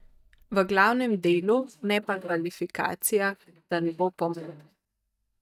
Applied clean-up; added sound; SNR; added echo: neural mask model DeepFilterNet 3.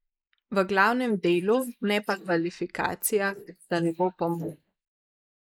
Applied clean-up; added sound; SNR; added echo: neural mask model Resemble Enhance denoiser.